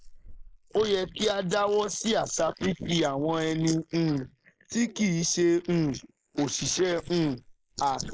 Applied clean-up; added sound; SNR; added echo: neural mask model Resemble Enhance denoiser.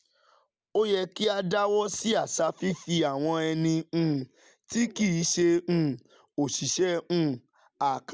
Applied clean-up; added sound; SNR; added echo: none; none; none; none.